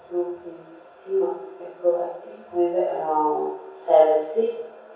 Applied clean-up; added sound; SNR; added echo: none; none; none; reverberation time 0.7 s.